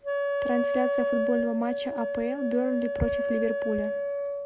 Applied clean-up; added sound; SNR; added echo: none; Wind instrument, woodwind instrument; -1 dB; none.